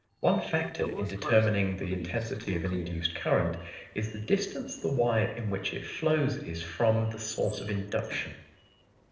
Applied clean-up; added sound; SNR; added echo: neural separator model SepFormer DNS4.